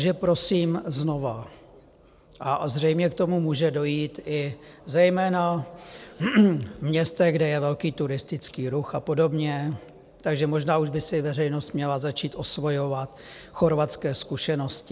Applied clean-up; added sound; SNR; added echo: none; none; none; none.